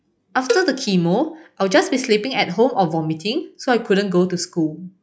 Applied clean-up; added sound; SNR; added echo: classical method log-MMSE.